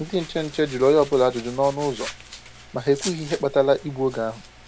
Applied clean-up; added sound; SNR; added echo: none; Domestic sounds, home sounds; 17 dB; none.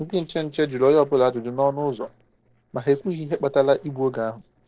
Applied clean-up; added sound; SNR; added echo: neural separator model SepFormer DNS4.